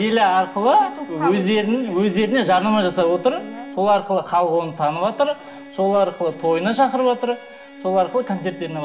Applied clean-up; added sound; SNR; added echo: none; Bowed string instrument; 19 dB; reverberation time 0.7 s.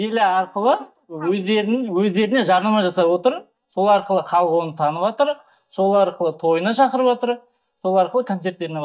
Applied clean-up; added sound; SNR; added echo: neural mask model DeepFilterNet 3.